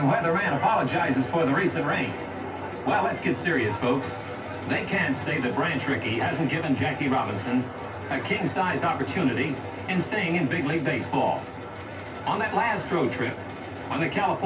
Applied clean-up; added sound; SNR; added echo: none; none; none; reverberation time 0.2 s.